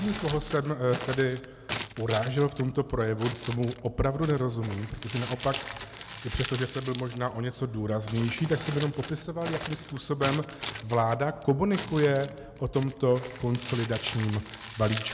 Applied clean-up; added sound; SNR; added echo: none; Crumpling, crinkling; 10 dB; none.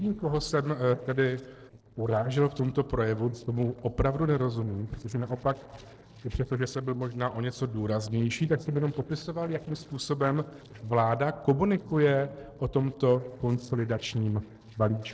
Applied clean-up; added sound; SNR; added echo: neural separator model SepFormer DNS4.